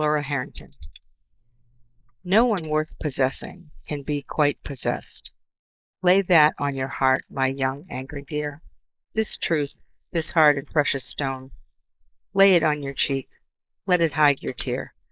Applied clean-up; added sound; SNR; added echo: neural mask model Resemble Enhance denoiser.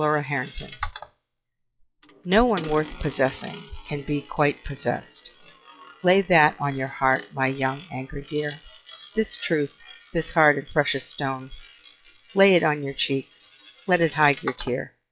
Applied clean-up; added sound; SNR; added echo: classical method log-MMSE.